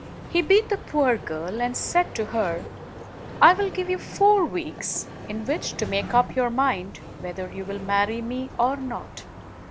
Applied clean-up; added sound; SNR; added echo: none; Vehicle + Sliding door; 13 dB; none.